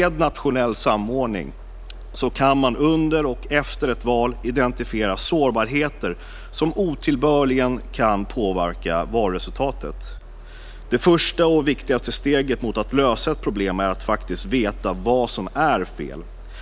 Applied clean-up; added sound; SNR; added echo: none; Mechanisms; 13 dB; none.